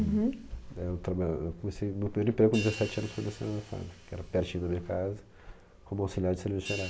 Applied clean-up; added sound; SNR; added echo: none; Hi-hat; 17 dB; none.